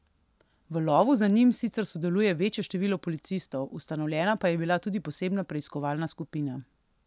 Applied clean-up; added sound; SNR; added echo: none; none; none; none.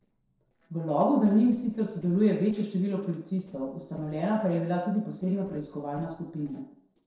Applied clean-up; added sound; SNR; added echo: neural separator model SepFormer DNS4.